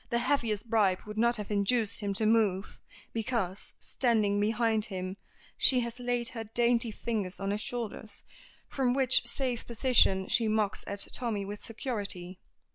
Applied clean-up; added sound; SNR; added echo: none; none; none; none.